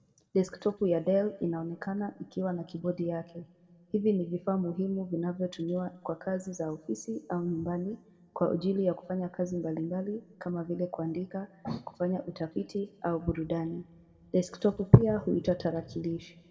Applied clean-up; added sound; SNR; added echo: none; none; none; reverberation time 1.1 s.